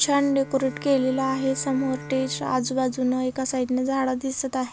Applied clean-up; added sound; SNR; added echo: none; Bowed string instrument; 17 dB; none.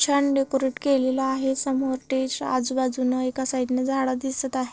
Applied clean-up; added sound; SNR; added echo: neural separator model SepFormer DNS4.